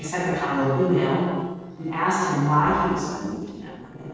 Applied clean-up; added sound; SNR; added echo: neural separator model SepFormer DNS4.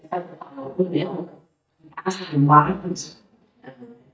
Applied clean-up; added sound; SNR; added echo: neural mask model DeepFilterNet 3.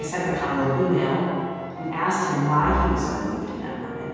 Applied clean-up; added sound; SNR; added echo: none; Wind instrument, woodwind instrument; 13 dB; reverberation time 2.1 s.